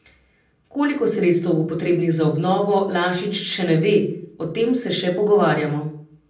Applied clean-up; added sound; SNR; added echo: none; none; none; reverberation time 0.6 s.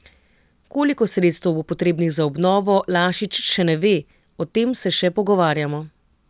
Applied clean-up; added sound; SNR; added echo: none; none; none; none.